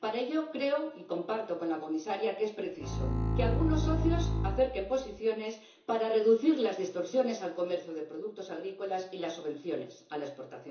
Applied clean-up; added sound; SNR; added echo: none; Bowed string instrument; -2 dB; reverberation time 0.7 s.